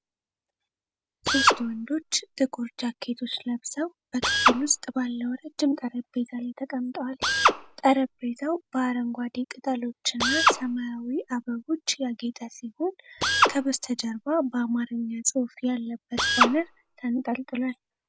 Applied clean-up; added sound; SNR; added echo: none; Drill; 1 dB; none.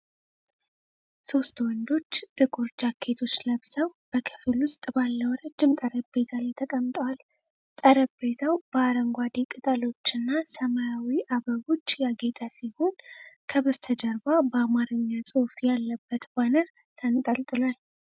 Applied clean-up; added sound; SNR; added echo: none; none; none; none.